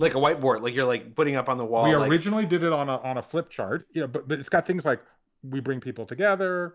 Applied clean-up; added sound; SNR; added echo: none; none; none; none.